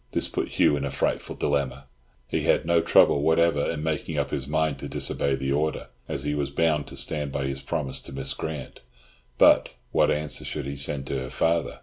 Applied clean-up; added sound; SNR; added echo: none; none; none; none.